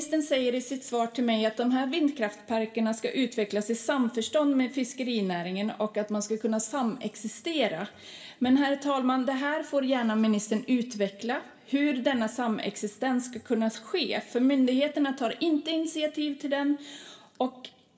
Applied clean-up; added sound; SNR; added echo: none; none; none; reverberation time 0.7 s.